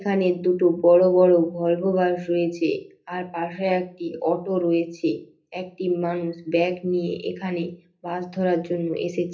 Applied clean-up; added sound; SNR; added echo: none; none; none; reverberation time 0.3 s.